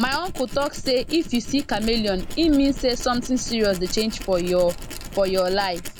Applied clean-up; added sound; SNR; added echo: none; Tools + Bird vocalization, bird call, bird song; 9 dB; none.